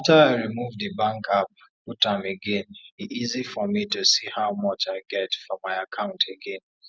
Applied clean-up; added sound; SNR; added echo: none; none; none; none.